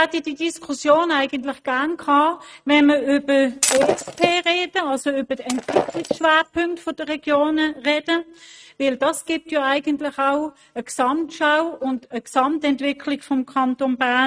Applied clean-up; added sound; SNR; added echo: neural mask model RNNoise.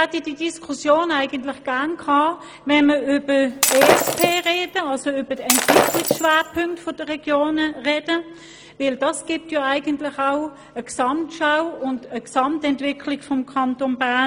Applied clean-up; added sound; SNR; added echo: none; Shatter; -1 dB; none.